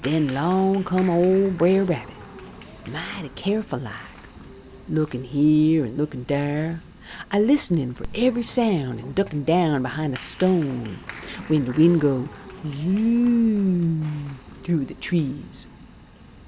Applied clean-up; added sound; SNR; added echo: none; Applause; 18 dB; none.